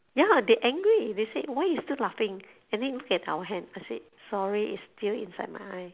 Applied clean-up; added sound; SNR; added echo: none; none; none; none.